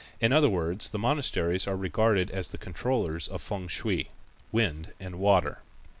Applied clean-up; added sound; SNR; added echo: none; none; none; none.